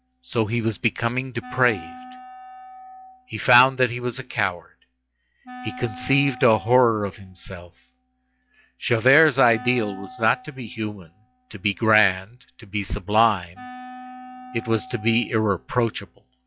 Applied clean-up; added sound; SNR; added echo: classical method log-MMSE.